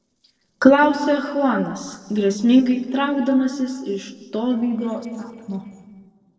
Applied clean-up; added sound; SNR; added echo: neural separator model SepFormer DNS4.